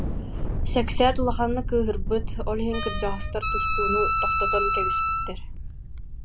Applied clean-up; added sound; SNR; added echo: none; Thunder + Wind instrument, woodwind instrument; -2 dB; none.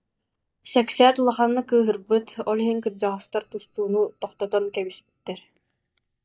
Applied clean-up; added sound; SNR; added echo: neural mask model DeepFilterNet 3.